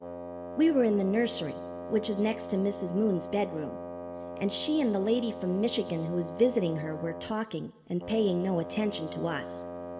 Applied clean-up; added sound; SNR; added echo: none; Wind instrument, woodwind instrument; 10 dB; reverberation time 1.8 s.